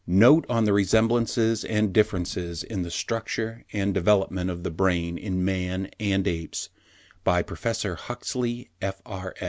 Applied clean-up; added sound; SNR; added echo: none; none; none; none.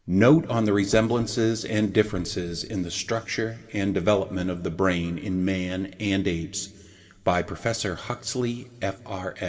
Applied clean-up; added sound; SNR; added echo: none; none; none; reverberation time 1.6 s.